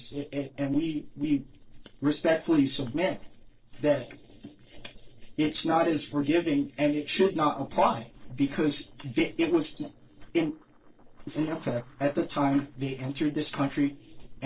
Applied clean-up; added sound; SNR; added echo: neural separator model SepFormer DNS4.